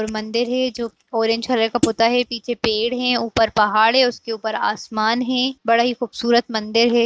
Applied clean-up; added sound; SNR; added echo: neural mask model RNNoise.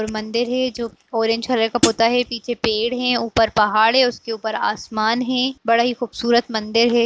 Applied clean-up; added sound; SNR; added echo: none; Hi-hat; 0 dB; none.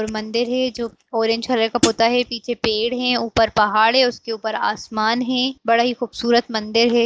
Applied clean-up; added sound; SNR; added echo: neural mask model DeepFilterNet 3.